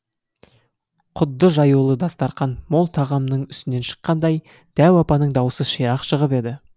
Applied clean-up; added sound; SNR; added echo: none; none; none; none.